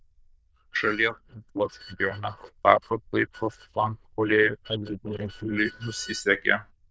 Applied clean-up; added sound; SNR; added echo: neural diffusion model UNIVERSE++.